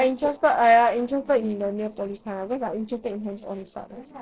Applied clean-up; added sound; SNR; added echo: neural separator model SepFormer DNS4.